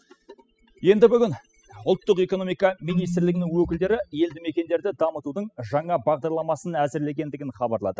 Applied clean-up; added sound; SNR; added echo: classical method spectral subtraction.